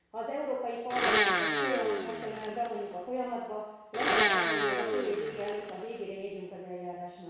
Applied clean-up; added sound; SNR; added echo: none; Domestic sounds, home sounds; -5 dB; reverberation time 1.1 s.